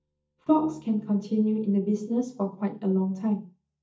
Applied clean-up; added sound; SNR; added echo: neural mask model DeepFilterNet 3.